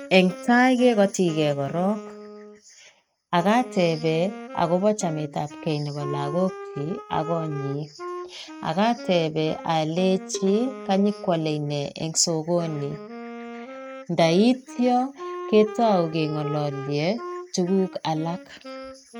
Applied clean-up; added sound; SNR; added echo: neural mask model RNNoise.